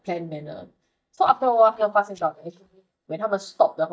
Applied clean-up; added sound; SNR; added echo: neural mask model DeepFilterNet 3.